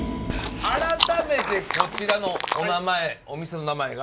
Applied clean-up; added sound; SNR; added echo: none; Chewing, mastication; 2 dB; none.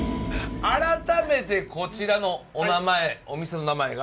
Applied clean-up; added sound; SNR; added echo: none; none; none; none.